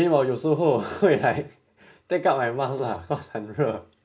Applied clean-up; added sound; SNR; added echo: none; none; none; none.